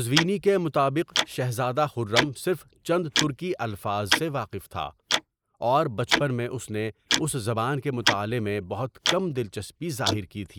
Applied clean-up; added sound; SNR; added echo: neural mask model Resemble Enhance denoiser.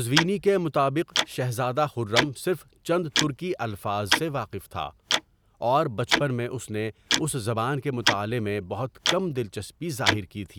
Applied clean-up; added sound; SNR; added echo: none; Tick-tock; 4 dB; none.